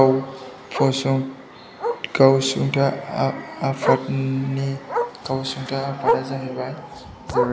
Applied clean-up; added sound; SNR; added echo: none; Bark; 7 dB; none.